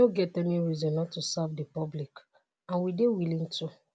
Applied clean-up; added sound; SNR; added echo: none; none; none; none.